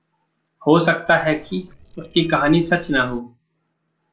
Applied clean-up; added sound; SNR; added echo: neural separator model SepFormer DNS4.